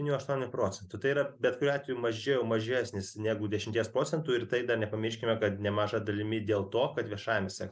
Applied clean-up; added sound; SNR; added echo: none; none; none; none.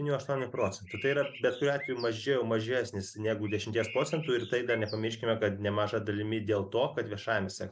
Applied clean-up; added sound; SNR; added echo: none; Bird; 15 dB; none.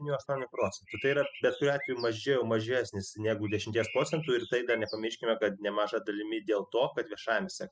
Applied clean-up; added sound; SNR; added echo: classical method spectral subtraction.